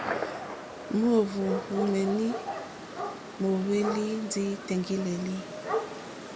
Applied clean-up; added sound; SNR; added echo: none; Gunshot, gunfire; 6 dB; none.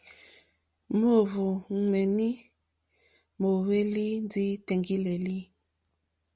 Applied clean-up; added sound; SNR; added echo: none; none; none; none.